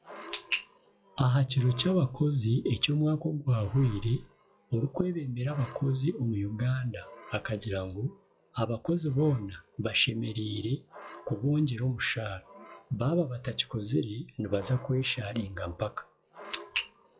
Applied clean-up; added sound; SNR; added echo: classical method log-MMSE.